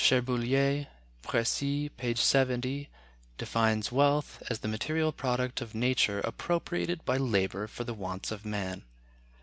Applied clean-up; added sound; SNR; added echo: none; none; none; none.